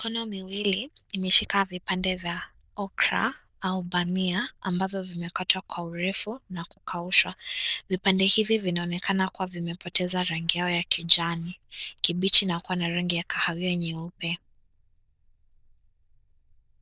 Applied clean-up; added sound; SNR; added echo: neural diffusion model UNIVERSE++.